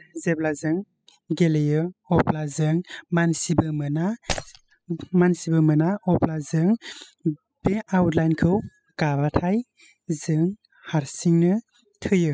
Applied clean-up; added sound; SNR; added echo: classical method spectral subtraction.